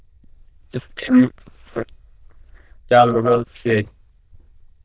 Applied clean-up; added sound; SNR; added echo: neural diffusion model UNIVERSE++.